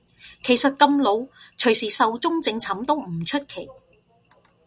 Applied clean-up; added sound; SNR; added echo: none; none; none; none.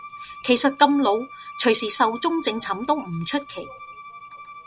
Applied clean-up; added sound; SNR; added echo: none; Bowed string instrument; 17 dB; none.